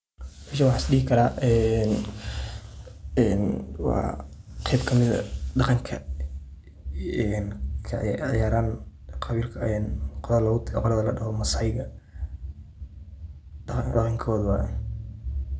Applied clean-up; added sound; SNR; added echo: none; none; none; none.